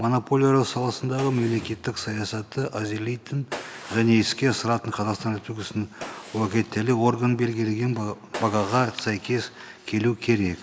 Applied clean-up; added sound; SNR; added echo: none; Gunshot, gunfire; 19 dB; none.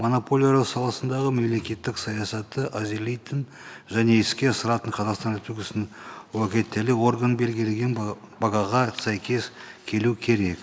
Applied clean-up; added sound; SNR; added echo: none; none; none; none.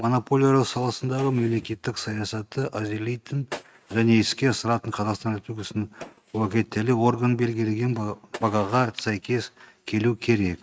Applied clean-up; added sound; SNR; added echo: neural mask model RNNoise.